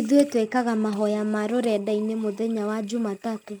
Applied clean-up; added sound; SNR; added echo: neural mask model RNNoise.